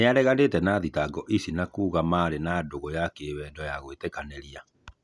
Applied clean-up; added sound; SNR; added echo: none; none; none; none.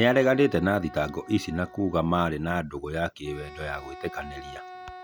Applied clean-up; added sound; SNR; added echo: none; Wind instrument, woodwind instrument; 18 dB; none.